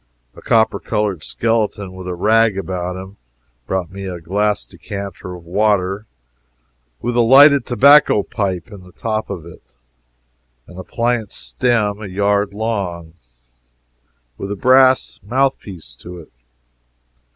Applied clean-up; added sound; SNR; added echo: none; none; none; none.